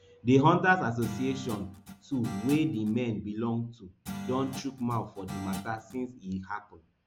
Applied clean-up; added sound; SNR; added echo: none; Guitar; 12 dB; none.